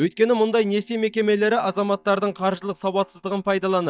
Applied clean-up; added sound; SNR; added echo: neural mask model DeepFilterNet 3.